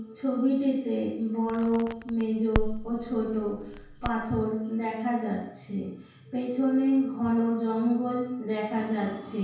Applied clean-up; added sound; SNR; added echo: none; Crackle; 6 dB; reverberation time 0.6 s.